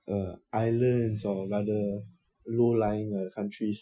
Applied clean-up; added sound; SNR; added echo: classical method Wiener filter.